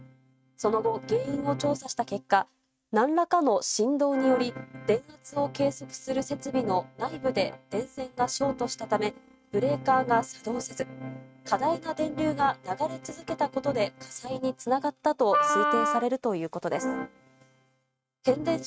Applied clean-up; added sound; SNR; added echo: neural mask model RNNoise.